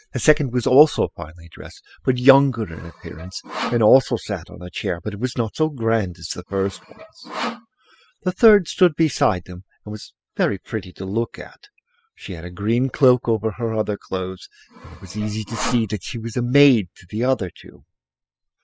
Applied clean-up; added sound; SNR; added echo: classical method spectral subtraction.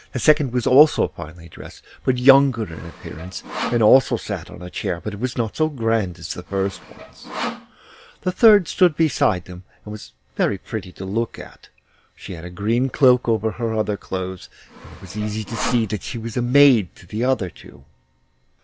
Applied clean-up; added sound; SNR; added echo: none; Sawing; 12 dB; none.